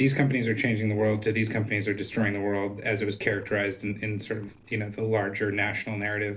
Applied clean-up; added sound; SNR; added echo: neural separator model SepFormer DNS4.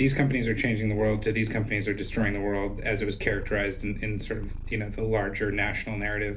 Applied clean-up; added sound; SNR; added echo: none; Purr; 8 dB; reverberation time 0.3 s.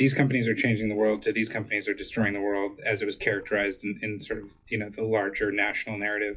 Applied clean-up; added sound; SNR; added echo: classical method WPE with log-MMSE.